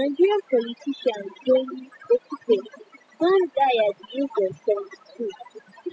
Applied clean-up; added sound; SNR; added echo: classical method spectral subtraction.